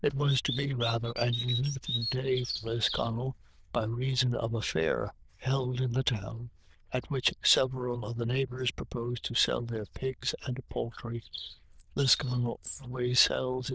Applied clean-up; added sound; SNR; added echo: neural diffusion model UNIVERSE++.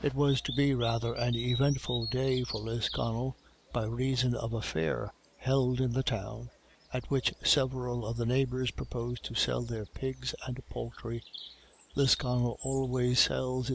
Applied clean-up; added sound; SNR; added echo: none; Bird vocalization, bird call, bird song; 16 dB; none.